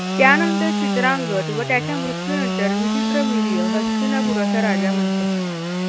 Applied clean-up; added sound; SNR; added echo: none; Sawing / Engine; -2 dB; none.